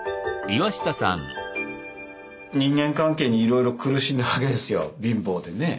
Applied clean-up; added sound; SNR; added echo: none; none; none; none.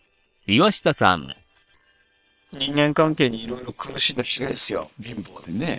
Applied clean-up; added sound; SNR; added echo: neural separator model SepFormer WHAM!.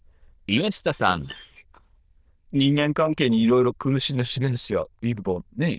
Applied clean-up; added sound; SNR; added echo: neural diffusion model UNIVERSE++.